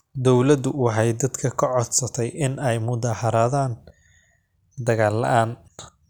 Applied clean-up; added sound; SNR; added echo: none; none; none; none.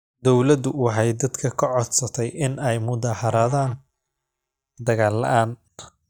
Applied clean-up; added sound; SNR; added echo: neural mask model DeepFilterNet 3.